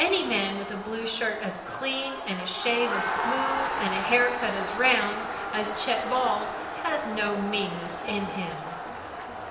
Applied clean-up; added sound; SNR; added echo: none; Crowd; 3 dB; reverberation time 0.8 s.